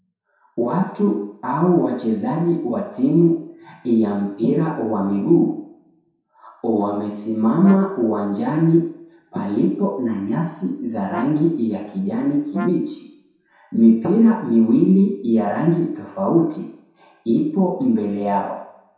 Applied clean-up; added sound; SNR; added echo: none; Brass instrument; 16 dB; reverberation time 0.7 s.